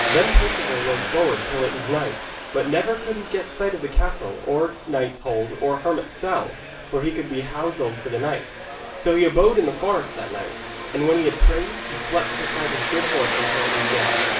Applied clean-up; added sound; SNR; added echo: none; Engine; 6 dB; reverberation time 0.3 s.